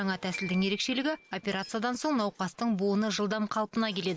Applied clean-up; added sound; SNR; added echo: none; Glockenspiel; 18 dB; none.